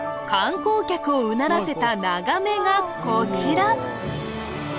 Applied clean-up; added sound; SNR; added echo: none; none; none; none.